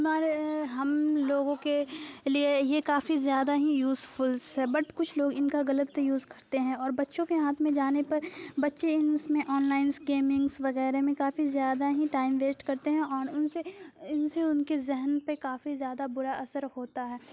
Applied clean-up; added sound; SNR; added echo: none; none; none; none.